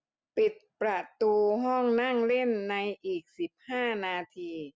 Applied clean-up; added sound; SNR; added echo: none; none; none; none.